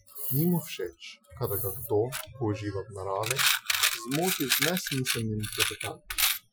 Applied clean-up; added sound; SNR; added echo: classical method Wiener filter.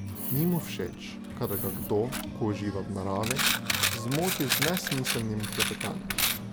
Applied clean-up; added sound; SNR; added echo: none; Coin (dropping); 0 dB; none.